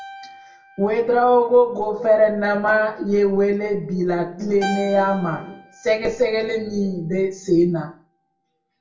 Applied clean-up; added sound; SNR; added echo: none; Keyboard (musical); 19 dB; reverberation time 0.3 s.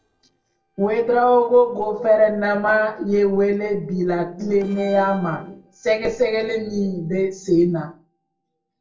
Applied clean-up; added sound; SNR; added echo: neural separator model SepFormer DNS4.